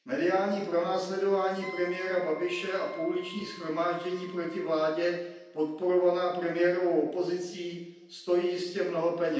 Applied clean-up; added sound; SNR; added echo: none; Wind instrument, woodwind instrument; 18 dB; reverberation time 0.9 s.